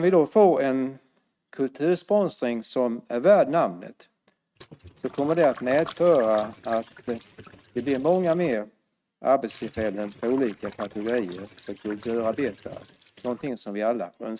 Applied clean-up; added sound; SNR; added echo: neural mask model RNNoise.